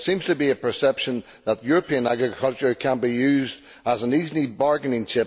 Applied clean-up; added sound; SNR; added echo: none; none; none; none.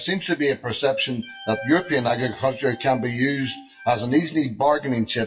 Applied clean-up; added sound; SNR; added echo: classical method WPE with log-MMSE.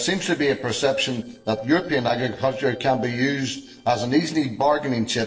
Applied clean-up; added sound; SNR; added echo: neural separator model SepFormer DNS4.